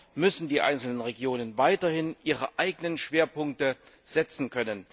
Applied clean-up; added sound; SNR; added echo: none; none; none; none.